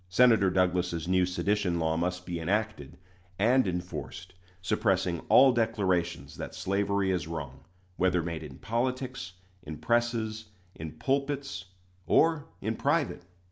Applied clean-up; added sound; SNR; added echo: none; none; none; none.